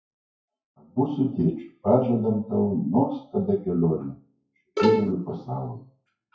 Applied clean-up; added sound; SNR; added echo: classical method WPE with log-MMSE.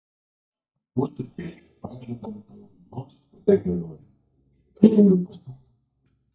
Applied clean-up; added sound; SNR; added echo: neural mask model DeepFilterNet 3.